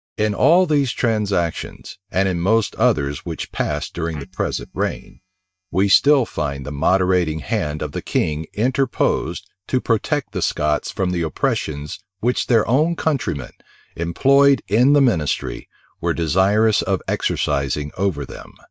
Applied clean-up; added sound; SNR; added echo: neural mask model DeepFilterNet 3.